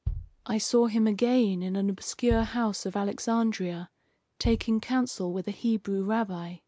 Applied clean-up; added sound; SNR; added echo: none; Bass drum; 13 dB; none.